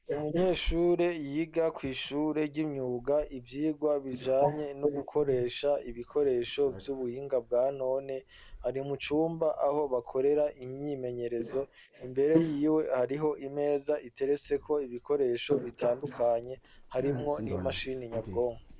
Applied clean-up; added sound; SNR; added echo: neural mask model Resemble Enhance denoiser.